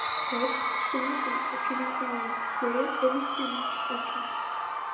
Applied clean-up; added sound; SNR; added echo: none; Crowd / Cheering; -4 dB; reverberation time 0.8 s.